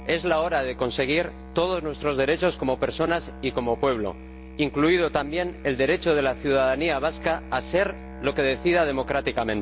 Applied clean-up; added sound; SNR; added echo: none; Musical instrument; 14 dB; none.